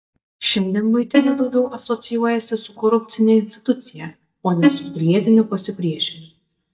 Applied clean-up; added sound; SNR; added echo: neural mask model DeepFilterNet 3.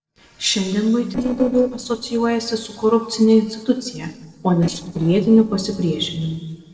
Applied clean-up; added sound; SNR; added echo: neural separator model SepFormer DNS4.